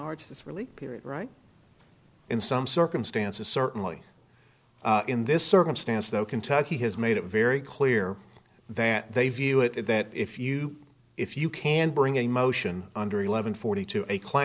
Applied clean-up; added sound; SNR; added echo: none; none; none; none.